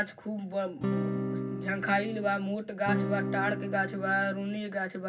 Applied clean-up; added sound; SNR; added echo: none; Acoustic guitar / Strum; 2 dB; reverberation time 0.4 s.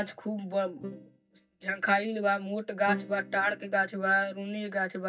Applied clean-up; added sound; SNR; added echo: neural mask model DeepFilterNet 3.